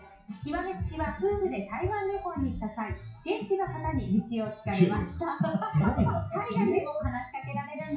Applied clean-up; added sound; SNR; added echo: classical method WPE with log-MMSE.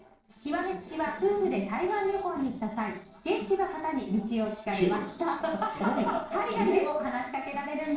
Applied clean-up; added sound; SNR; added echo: neural separator model SepFormer DNS4.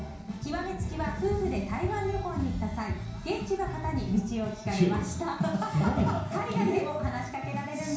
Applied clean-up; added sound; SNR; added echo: none; Thunder; 14 dB; reverberation time 0.6 s.